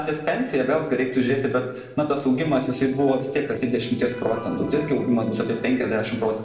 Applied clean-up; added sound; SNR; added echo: neural separator model SepFormer DNS4.